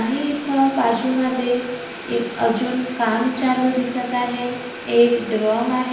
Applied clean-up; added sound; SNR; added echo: none; Boiling; 15 dB; reverberation time 0.9 s.